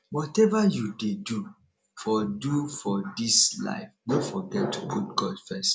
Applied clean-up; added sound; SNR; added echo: none; none; none; none.